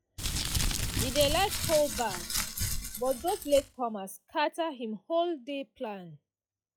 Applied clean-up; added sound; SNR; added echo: classical method log-MMSE.